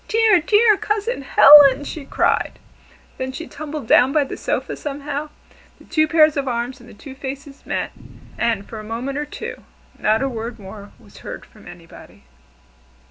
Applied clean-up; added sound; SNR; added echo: none; Boom; 20 dB; none.